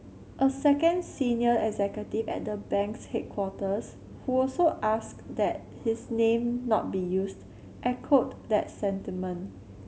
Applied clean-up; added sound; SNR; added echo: none; none; none; none.